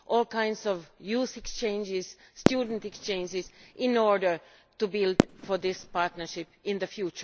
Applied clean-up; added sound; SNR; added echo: none; Fireworks; 1 dB; none.